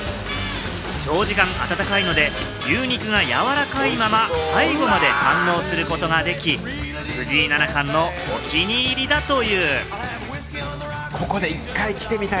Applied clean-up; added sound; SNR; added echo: none; Glass; 14 dB; none.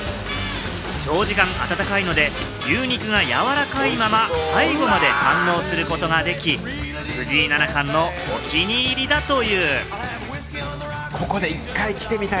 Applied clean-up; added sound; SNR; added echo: none; none; none; none.